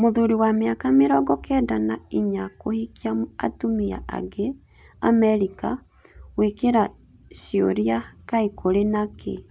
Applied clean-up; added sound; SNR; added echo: none; none; none; none.